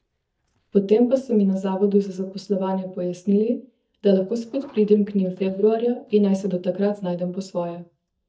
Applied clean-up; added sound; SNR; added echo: neural mask model DeepFilterNet 3.